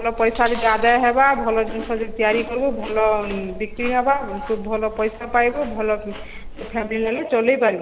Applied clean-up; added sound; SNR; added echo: none; Chewing, mastication; 12 dB; none.